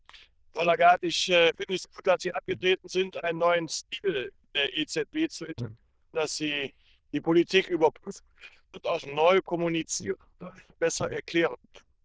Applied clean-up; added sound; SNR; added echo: neural diffusion model UNIVERSE++.